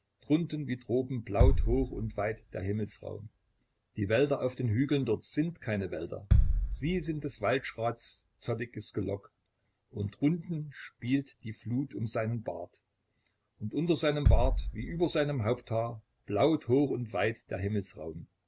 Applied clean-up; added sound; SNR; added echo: none; Bass drum; 0 dB; none.